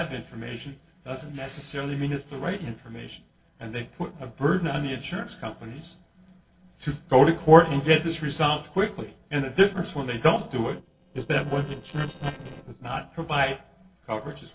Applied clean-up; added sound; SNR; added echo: neural separator model SepFormer DNS4.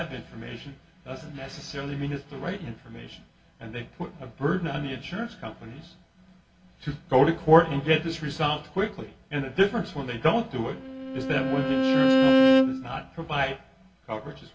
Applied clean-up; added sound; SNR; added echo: none; Bowed string instrument; -5 dB; reverberation time 0.2 s.